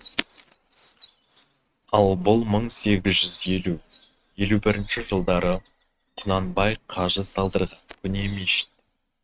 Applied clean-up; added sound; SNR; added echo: neural mask model RNNoise.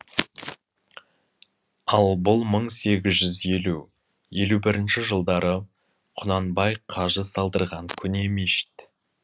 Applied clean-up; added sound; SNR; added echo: none; none; none; none.